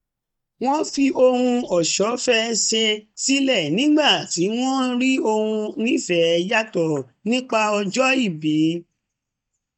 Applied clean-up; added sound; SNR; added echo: neural mask model DeepFilterNet 3.